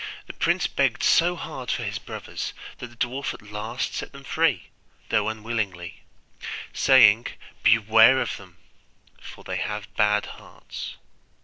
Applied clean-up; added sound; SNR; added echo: none; none; none; none.